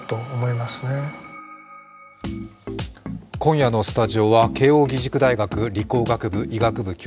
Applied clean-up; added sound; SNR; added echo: none; none; none; none.